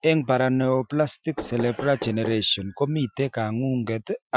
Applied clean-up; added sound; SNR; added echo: classical method Wiener filter.